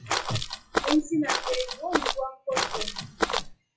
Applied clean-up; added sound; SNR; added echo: classical method WPE with log-MMSE.